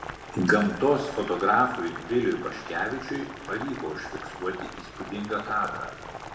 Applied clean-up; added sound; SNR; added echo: none; Boiling; 11 dB; reverberation time 0.8 s.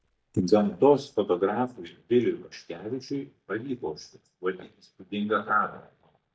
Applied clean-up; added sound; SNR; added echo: neural mask model DeepFilterNet 3.